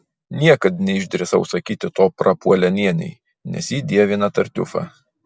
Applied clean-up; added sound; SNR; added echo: none; none; none; none.